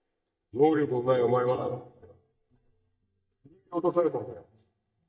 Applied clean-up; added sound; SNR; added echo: neural mask model DeepFilterNet 3.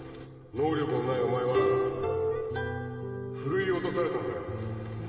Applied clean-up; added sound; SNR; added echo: none; Acoustic guitar; 19 dB; reverberation time 2.1 s.